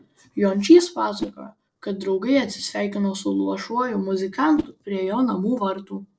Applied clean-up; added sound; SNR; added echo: neural separator model SepFormer DNS4.